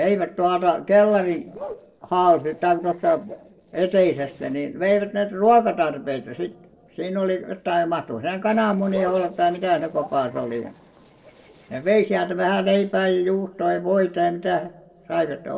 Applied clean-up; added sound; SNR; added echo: neural separator model SepFormer DNS4.